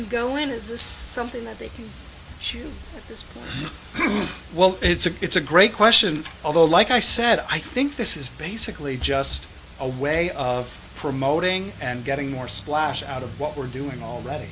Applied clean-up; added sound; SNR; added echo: none; none; none; none.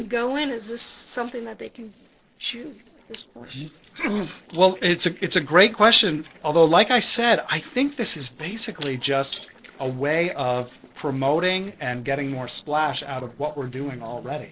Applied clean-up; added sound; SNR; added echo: neural separator model SepFormer DNS4.